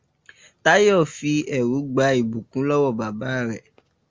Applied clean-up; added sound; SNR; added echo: none; none; none; none.